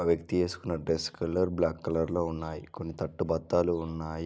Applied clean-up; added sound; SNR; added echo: none; none; none; none.